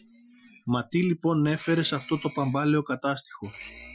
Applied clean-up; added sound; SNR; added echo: classical method Wiener filter.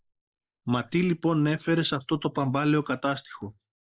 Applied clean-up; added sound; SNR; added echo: neural mask model Resemble Enhance denoiser.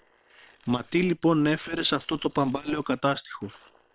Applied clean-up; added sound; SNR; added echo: neural separator model SepFormer WHAM!.